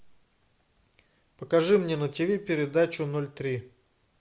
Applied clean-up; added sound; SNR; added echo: none; none; none; none.